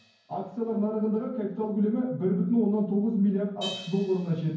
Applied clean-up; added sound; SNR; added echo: none; Crash cymbal; 20 dB; reverberation time 0.9 s.